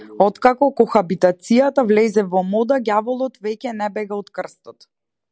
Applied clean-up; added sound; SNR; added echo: none; none; none; none.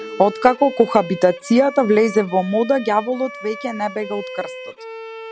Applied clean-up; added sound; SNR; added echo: none; Bowed string instrument; 14 dB; none.